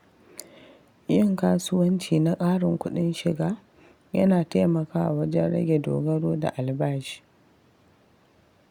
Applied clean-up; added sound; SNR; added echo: none; none; none; none.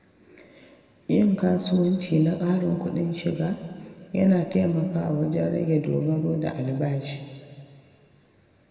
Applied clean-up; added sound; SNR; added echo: none; none; none; reverberation time 2.1 s.